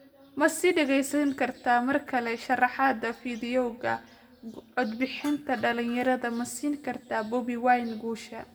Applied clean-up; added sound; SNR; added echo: none; none; none; reverberation time 1.3 s.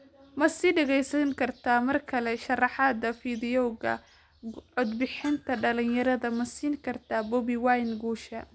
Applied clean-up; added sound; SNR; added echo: none; none; none; none.